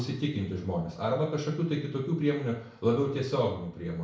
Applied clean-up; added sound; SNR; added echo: none; none; none; reverberation time 0.6 s.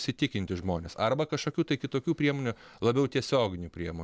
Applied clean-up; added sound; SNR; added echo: none; none; none; none.